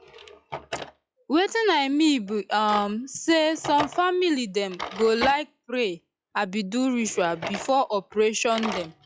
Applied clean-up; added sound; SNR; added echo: classical method log-MMSE.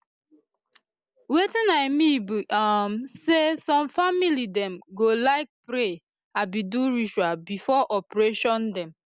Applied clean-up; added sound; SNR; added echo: none; none; none; none.